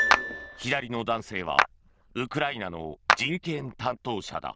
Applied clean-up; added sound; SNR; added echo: neural diffusion model UNIVERSE++.